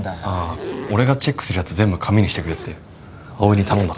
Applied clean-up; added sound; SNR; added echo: none; Zipper (clothing); 15 dB; none.